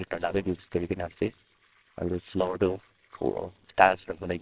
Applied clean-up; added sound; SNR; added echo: neural separator model SepFormer WHAMR!.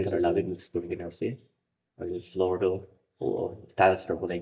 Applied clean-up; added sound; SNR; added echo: neural mask model DeepFilterNet 3.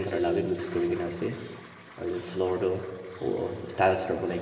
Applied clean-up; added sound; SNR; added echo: none; Toilet flush; 20 dB; reverberation time 2.7 s.